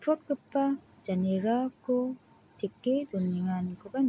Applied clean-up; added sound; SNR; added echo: none; none; none; none.